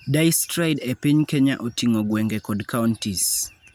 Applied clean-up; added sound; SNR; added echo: none; none; none; none.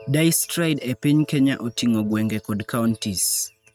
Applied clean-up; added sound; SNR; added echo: neural mask model RNNoise.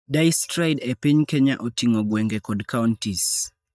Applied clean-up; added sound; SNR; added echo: neural mask model DeepFilterNet 3.